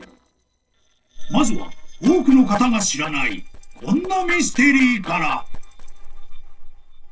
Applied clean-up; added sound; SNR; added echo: neural separator model SepFormer DNS4.